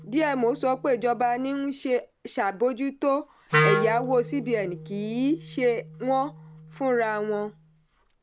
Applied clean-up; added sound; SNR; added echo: none; Wind instrument, woodwind instrument; 7 dB; none.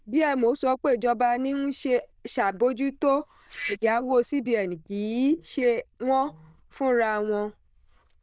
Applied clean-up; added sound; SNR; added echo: neural diffusion model UNIVERSE++.